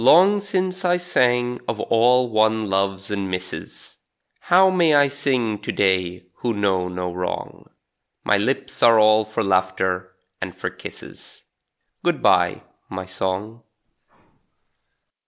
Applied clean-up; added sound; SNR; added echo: none; none; none; none.